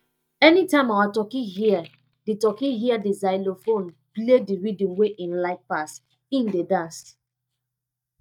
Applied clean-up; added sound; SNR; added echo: neural mask model DeepFilterNet 3.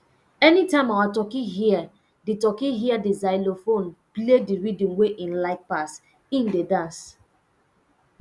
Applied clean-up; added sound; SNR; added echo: none; none; none; none.